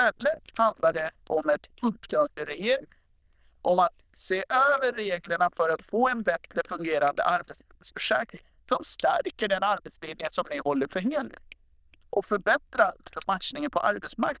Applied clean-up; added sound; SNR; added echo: neural diffusion model UNIVERSE++.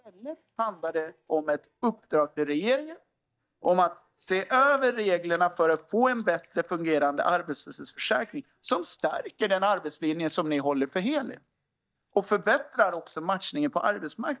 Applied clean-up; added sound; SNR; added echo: neural mask model DeepFilterNet 3.